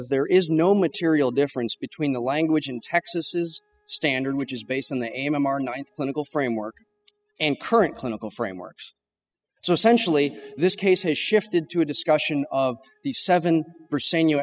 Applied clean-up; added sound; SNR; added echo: classical method spectral subtraction.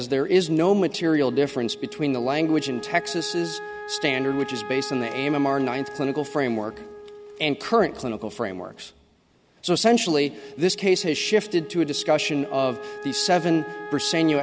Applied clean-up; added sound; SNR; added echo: none; Wind instrument, woodwind instrument; 14 dB; none.